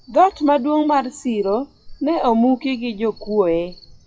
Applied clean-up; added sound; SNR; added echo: classical method WPE with log-MMSE.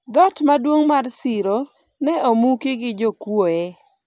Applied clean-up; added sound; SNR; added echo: none; none; none; none.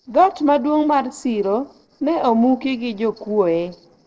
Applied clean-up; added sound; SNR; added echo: neural separator model SepFormer DNS4.